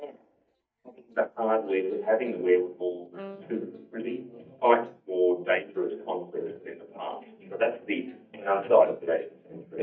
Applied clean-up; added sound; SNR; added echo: neural mask model DeepFilterNet 3.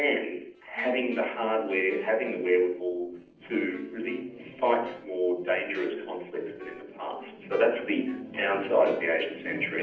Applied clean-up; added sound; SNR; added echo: neural separator model SepFormer DNS4.